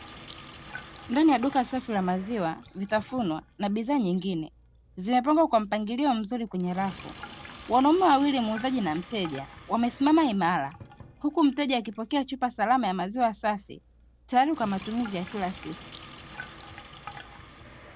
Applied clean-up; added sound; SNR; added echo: none; Sink (filling or washing); 18 dB; none.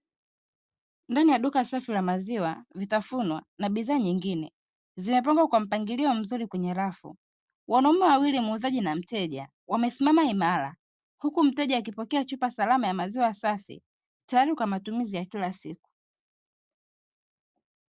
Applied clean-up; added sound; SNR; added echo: none; none; none; none.